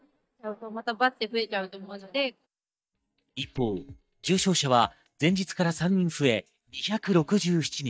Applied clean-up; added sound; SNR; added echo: neural mask model DeepFilterNet 3.